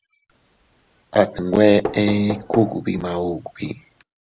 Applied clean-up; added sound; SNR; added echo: none; Knock; 13 dB; none.